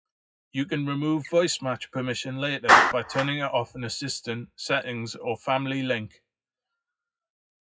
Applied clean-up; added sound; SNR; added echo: classical method WPE with log-MMSE.